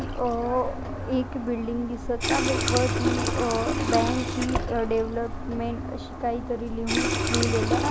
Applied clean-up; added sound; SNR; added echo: none; Water tap, faucet; 0 dB; none.